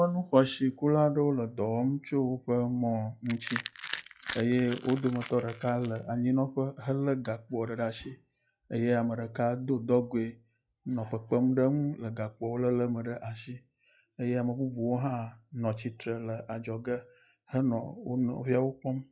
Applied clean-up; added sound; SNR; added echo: classical method log-MMSE.